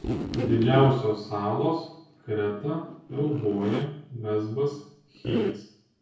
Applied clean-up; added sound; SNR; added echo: none; Zipper (clothing); 7 dB; reverberation time 0.6 s.